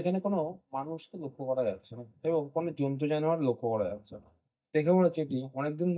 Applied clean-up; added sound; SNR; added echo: neural mask model DeepFilterNet 3.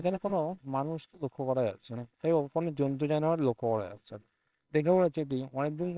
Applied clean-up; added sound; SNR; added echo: neural separator model SepFormer WHAMR!.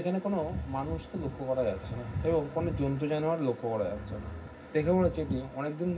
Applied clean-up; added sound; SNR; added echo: none; Bowed string instrument; 12 dB; reverberation time 0.4 s.